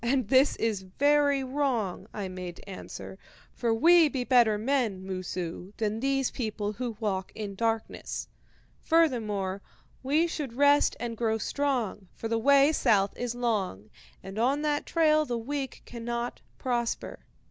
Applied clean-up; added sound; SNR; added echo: none; none; none; none.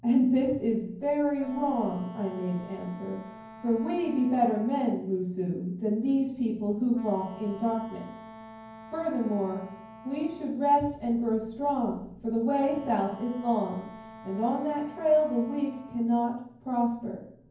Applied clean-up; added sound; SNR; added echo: none; Wind instrument, woodwind instrument; 19 dB; reverberation time 0.9 s.